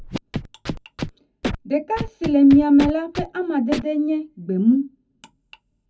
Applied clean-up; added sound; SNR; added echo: none; Scratching (performance technique); 11 dB; reverberation time 0.4 s.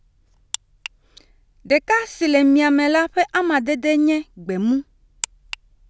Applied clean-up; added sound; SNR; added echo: none; none; none; none.